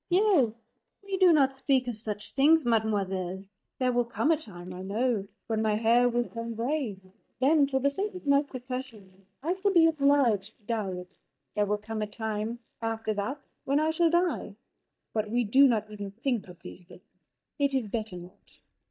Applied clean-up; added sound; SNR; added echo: neural mask model DeepFilterNet 3.